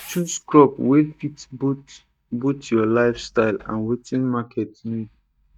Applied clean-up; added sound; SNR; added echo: neural mask model DeepFilterNet 3.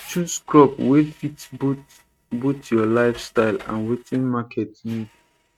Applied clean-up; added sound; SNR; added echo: neural mask model RNNoise.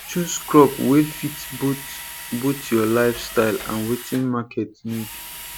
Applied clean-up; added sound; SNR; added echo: none; Drill; 14 dB; none.